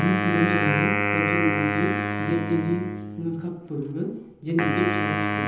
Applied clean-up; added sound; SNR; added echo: none; Wind instrument, woodwind instrument; 0 dB; reverberation time 0.9 s.